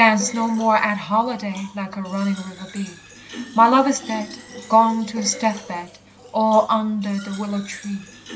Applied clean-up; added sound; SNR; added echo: none; Fill (with liquid); 18 dB; none.